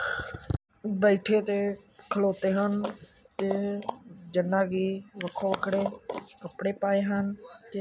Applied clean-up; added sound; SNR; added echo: none; none; none; none.